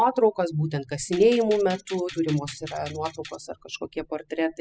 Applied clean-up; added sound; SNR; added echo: classical method spectral subtraction.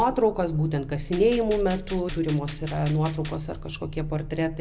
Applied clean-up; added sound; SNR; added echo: none; Gunshot, gunfire; 19 dB; none.